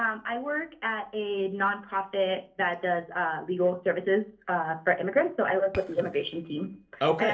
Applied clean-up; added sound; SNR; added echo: neural separator model SepFormer DNS4.